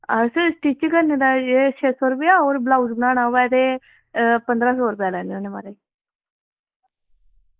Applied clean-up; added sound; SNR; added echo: neural mask model Resemble Enhance denoiser.